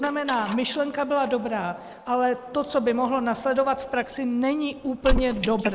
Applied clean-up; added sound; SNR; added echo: neural mask model Resemble Enhance denoiser.